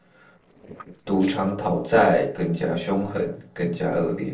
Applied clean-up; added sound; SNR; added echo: neural separator model SepFormer DNS4.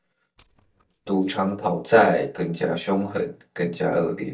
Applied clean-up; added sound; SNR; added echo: neural mask model DeepFilterNet 3.